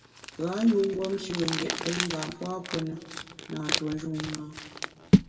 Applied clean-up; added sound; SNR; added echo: none; Crumpling, crinkling; 0 dB; reverberation time 1.6 s.